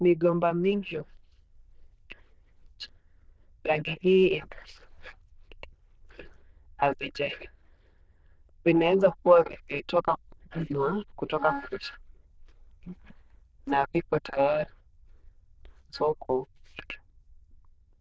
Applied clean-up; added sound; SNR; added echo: neural diffusion model UNIVERSE++.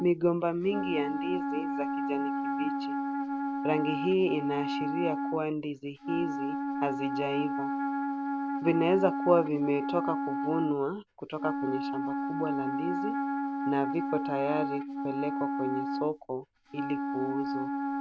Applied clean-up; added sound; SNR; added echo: none; Wind instrument, woodwind instrument; 1 dB; none.